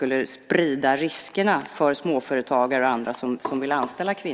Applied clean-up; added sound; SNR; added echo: none; none; none; none.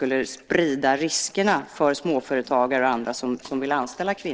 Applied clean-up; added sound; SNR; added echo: neural separator model SepFormer DNS4.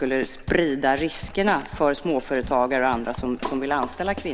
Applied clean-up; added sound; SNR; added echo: none; Clock + Drum kit; 14 dB; none.